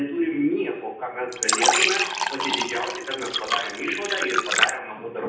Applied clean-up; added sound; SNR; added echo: none; Fill (with liquid); -3 dB; reverberation time 0.8 s.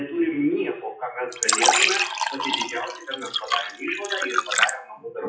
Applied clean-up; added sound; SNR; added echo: classical method WPE with log-MMSE.